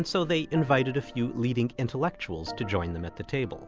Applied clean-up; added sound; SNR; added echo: none; Organ; 16 dB; none.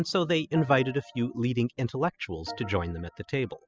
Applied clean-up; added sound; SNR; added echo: classical method spectral subtraction.